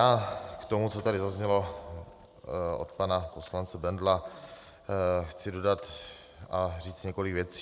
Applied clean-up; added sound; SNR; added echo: none; none; none; none.